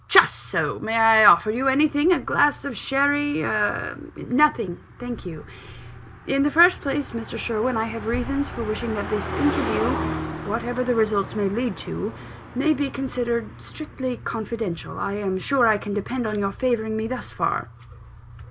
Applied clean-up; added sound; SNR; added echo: none; Car passing by; 13 dB; none.